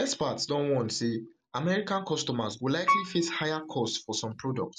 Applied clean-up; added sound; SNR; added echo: none; Piano; 3 dB; none.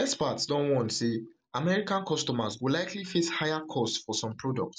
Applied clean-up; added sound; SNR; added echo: none; none; none; none.